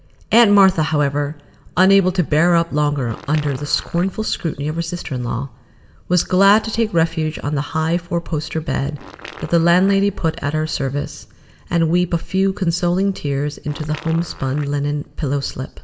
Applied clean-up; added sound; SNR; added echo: none; Fart; 19 dB; reverberation time 0.7 s.